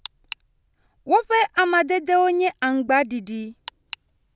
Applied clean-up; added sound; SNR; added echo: none; none; none; none.